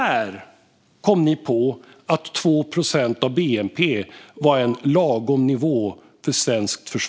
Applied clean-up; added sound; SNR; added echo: none; Alarm; 16 dB; none.